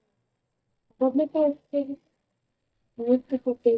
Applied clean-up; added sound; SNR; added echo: neural mask model DeepFilterNet 3.